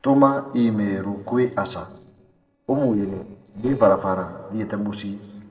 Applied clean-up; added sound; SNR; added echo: neural separator model SepFormer DNS4.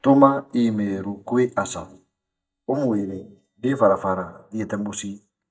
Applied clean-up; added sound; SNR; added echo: neural mask model DeepFilterNet 3.